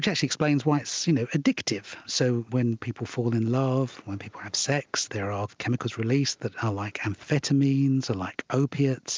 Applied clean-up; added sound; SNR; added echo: none; none; none; none.